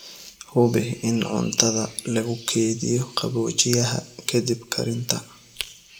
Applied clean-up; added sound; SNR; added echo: none; none; none; reverberation time 0.6 s.